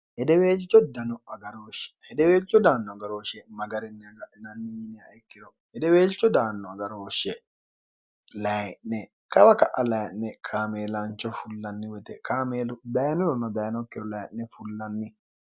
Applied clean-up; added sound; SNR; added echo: none; none; none; none.